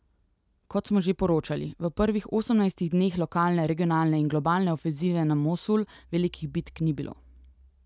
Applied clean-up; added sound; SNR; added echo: none; none; none; none.